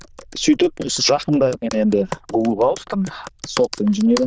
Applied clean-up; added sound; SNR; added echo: neural diffusion model UNIVERSE++.